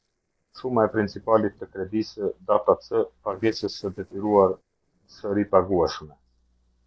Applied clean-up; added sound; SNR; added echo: neural separator model SepFormer DNS4.